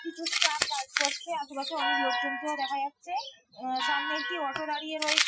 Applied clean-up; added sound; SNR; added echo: classical method Wiener filter.